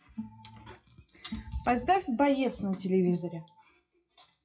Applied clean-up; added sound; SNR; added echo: classical method WPE with log-MMSE.